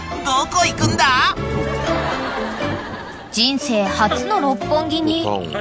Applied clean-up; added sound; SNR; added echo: none; Thunder; 11 dB; none.